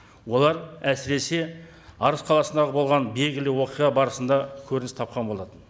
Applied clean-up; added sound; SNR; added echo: none; none; none; none.